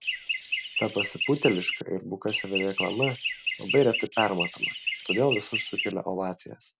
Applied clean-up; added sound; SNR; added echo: none; Chirp, tweet; 2 dB; none.